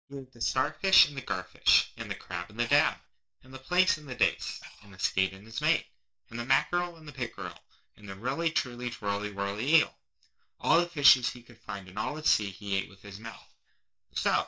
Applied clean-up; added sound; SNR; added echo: neural mask model DeepFilterNet 3.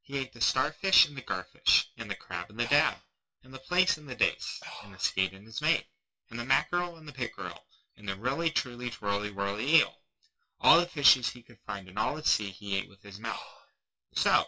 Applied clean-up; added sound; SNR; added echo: classical method WPE with log-MMSE.